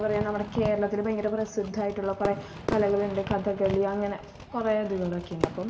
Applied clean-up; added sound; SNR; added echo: none; Fireworks; 8 dB; reverberation time 1.5 s.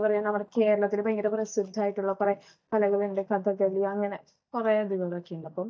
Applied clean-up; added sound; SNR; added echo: neural mask model DeepFilterNet 3.